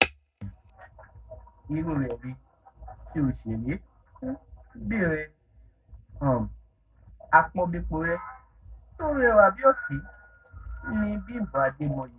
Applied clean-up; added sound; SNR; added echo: none; none; none; reverberation time 0.3 s.